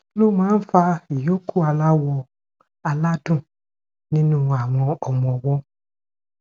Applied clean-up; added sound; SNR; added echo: none; none; none; none.